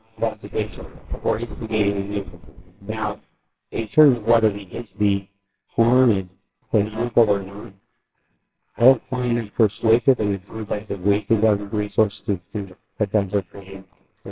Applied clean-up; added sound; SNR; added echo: neural separator model SepFormer WHAMR!.